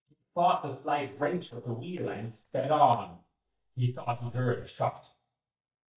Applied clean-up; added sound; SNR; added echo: neural mask model DeepFilterNet 3.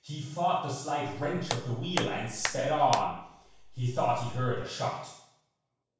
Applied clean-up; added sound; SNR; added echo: none; Hands; 8 dB; reverberation time 0.7 s.